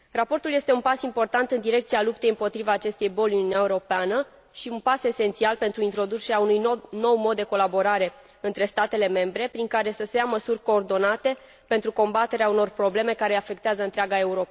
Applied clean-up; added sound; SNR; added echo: none; none; none; none.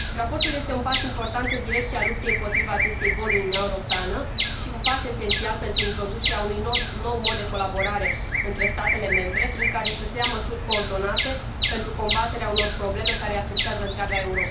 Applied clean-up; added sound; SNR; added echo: none; Bird vocalization, bird call, bird song; -4 dB; reverberation time 0.3 s.